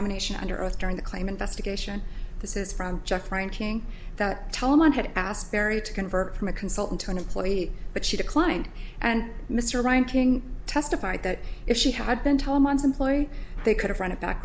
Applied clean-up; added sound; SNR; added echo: none; none; none; none.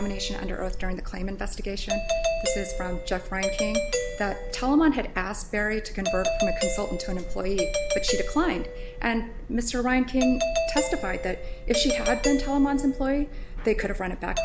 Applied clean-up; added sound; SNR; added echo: none; Doorbell; 5 dB; none.